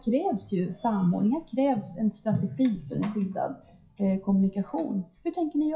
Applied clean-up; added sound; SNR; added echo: classical method WPE with log-MMSE.